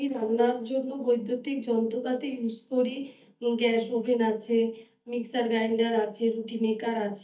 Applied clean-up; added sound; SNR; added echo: neural mask model DeepFilterNet 3.